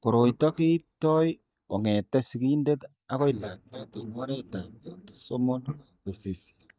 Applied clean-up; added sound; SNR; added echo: neural mask model DeepFilterNet 3.